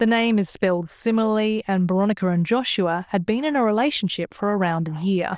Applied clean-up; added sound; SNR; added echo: neural diffusion model UNIVERSE++.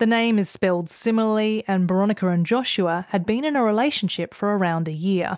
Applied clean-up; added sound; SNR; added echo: none; none; none; none.